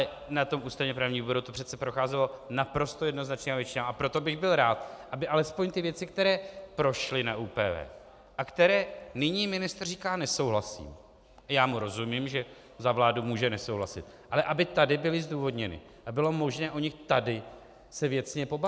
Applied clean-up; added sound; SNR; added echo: none; none; none; none.